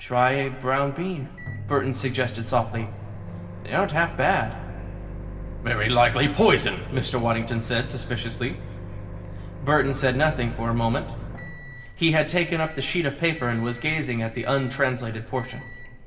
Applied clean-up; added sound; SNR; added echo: none; Microwave oven; 10 dB; reverberation time 1.5 s.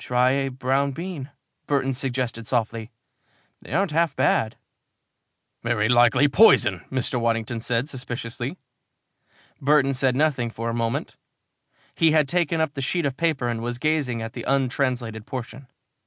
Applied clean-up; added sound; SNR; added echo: none; none; none; none.